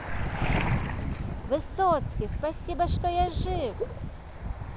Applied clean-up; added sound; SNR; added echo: none; Waves, surf; 9 dB; none.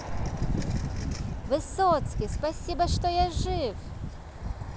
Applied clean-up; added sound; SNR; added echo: none; none; none; none.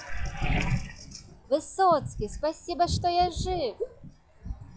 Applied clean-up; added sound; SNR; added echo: classical method log-MMSE.